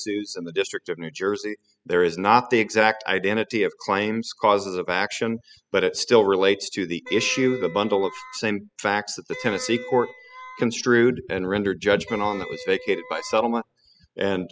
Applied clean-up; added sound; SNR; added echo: classical method spectral subtraction.